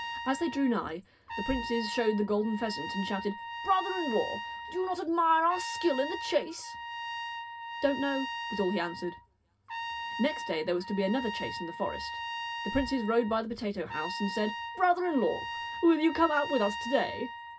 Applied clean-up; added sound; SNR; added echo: none; Trumpet; 8 dB; reverberation time 0.4 s.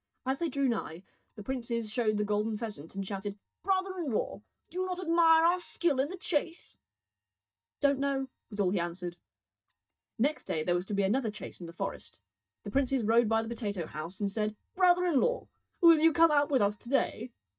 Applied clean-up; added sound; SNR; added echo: neural mask model DeepFilterNet 3.